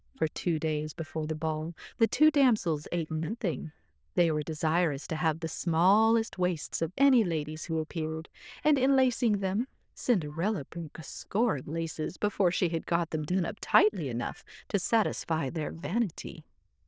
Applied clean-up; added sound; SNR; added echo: neural diffusion model UNIVERSE++.